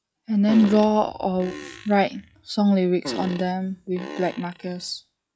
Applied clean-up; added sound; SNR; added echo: classical method log-MMSE.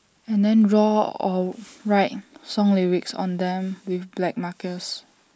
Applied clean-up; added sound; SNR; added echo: none; none; none; none.